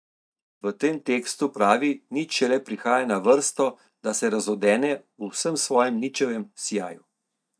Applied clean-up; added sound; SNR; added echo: neural mask model DeepFilterNet 3.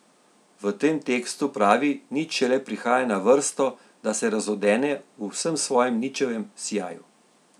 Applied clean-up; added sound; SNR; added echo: none; none; none; none.